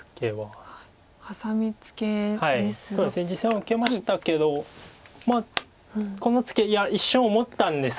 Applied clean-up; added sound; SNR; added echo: none; none; none; none.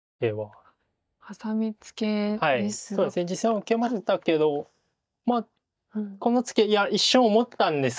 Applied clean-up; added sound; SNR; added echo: neural mask model DeepFilterNet 3.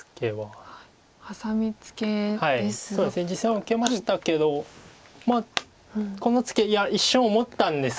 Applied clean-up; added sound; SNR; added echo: neural mask model Resemble Enhance denoiser.